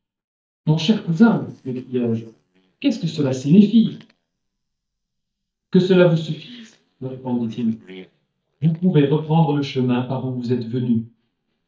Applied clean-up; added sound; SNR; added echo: neural mask model DeepFilterNet 3.